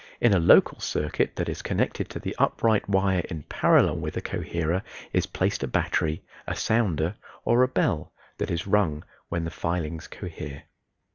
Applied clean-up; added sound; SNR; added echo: none; none; none; none.